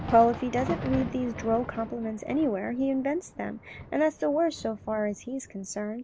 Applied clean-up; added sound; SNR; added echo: none; Thunder; 12 dB; none.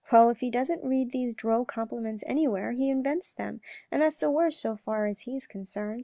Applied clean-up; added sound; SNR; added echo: none; none; none; none.